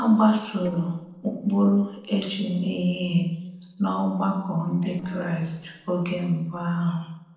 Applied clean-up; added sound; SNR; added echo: neural separator model SepFormer DNS4.